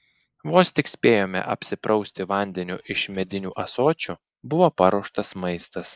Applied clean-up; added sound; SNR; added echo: neural mask model Resemble Enhance denoiser.